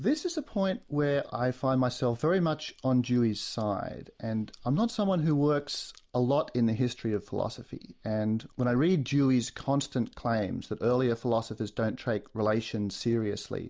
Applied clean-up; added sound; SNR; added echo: none; none; none; none.